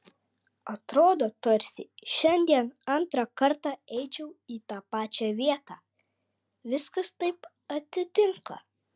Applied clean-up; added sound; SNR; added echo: none; none; none; none.